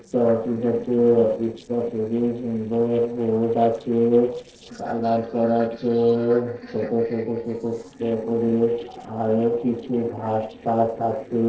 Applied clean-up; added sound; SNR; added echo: neural separator model SepFormer DNS4.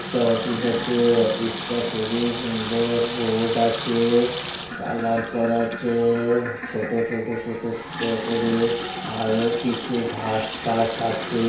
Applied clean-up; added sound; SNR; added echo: none; Sink (filling or washing) / Water tap, faucet; 5 dB; reverberation time 0.6 s.